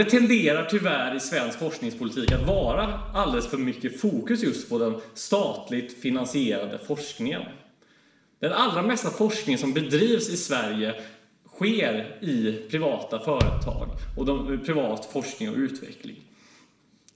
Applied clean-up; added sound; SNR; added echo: none; Bass drum; 4 dB; reverberation time 0.7 s.